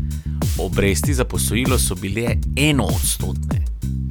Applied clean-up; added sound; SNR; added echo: none; Bass guitar; -1 dB; none.